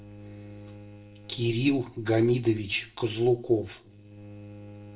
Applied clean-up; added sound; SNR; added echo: neural separator model SepFormer DNS4.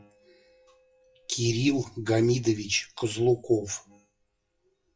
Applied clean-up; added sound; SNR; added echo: classical method WPE with log-MMSE.